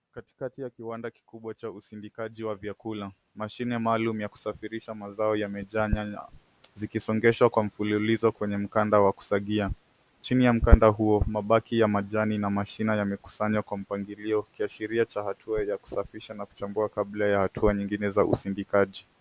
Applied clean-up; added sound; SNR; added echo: none; none; none; none.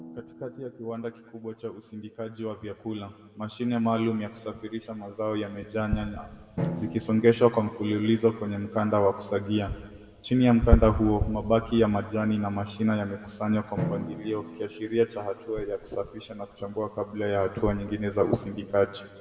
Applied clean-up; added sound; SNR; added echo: none; Drum; 16 dB; reverberation time 1.2 s.